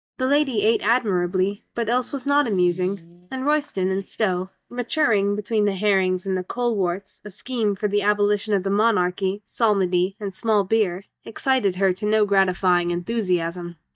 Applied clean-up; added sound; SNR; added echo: neural mask model DeepFilterNet 3.